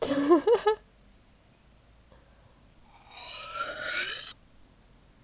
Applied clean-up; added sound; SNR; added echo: none; Cutlery, silverware; 6 dB; none.